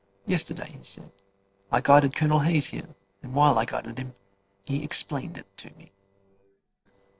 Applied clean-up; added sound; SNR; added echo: neural separator model SepFormer DNS4.